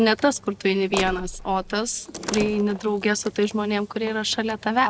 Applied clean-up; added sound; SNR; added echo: none; Slam; 13 dB; none.